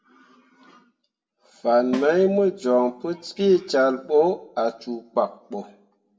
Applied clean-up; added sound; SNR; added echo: none; Snare drum; 16 dB; reverberation time 0.5 s.